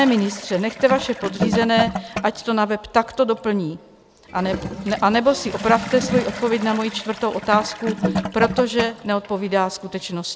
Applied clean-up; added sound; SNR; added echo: none; Toilet flush / Gurgling; 7 dB; none.